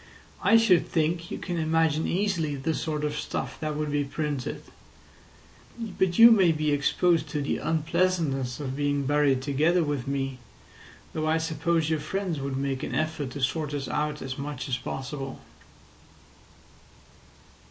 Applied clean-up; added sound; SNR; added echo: none; none; none; none.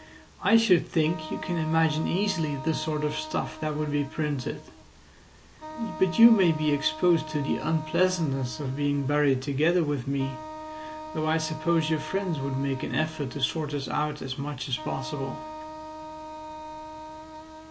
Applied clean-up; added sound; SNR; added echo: none; Wind instrument, woodwind instrument; 13 dB; none.